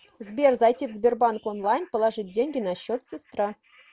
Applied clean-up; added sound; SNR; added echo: none; none; none; none.